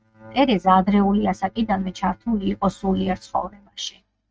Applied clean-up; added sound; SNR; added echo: neural mask model RNNoise.